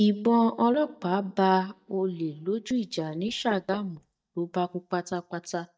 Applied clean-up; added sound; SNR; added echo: neural mask model DeepFilterNet 3.